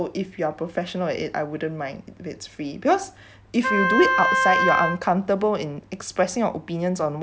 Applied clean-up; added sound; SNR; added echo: none; Wind instrument, woodwind instrument; -1 dB; none.